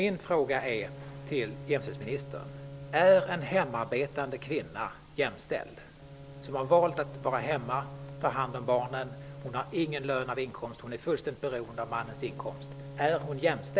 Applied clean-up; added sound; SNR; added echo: none; Bowed string instrument; 14 dB; none.